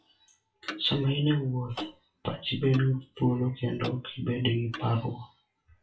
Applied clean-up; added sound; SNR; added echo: classical method WPE with log-MMSE.